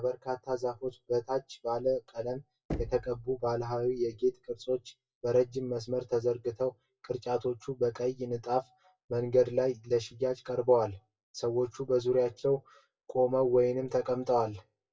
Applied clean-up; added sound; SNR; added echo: classical method WPE with log-MMSE.